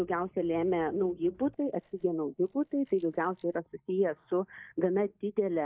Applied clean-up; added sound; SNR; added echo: neural mask model DeepFilterNet 3.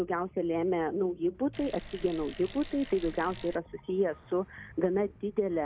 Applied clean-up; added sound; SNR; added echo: none; Bicycle; 15 dB; none.